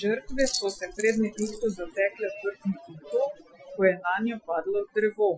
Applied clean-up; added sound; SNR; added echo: classical method Wiener filter.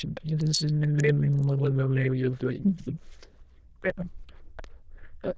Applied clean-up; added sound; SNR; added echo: neural diffusion model UNIVERSE++.